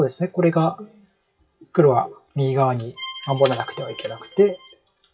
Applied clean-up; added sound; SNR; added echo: classical method WPE with log-MMSE.